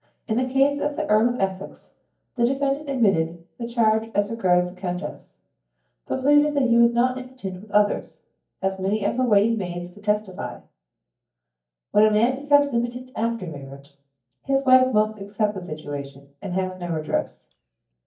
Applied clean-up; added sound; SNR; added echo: neural mask model DeepFilterNet 3.